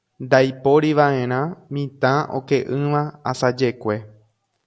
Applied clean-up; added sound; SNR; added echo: none; none; none; none.